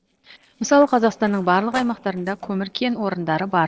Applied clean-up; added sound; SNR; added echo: neural separator model SepFormer DNS4.